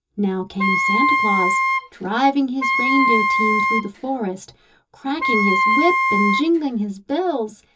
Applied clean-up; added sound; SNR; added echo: none; Wind instrument, woodwind instrument; -3 dB; reverberation time 0.2 s.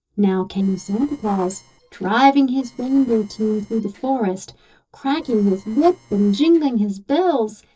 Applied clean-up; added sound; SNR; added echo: neural separator model SepFormer DNS4.